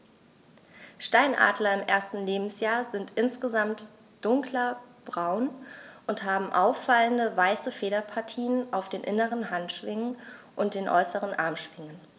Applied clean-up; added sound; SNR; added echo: none; none; none; none.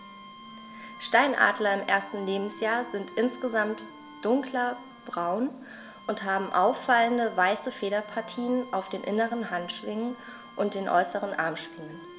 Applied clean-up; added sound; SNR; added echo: none; Bowed string instrument + Wind instrument, woodwind instrument; 18 dB; none.